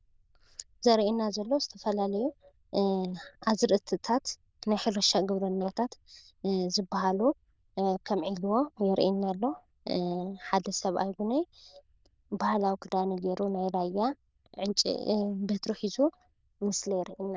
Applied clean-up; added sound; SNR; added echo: neural diffusion model UNIVERSE++.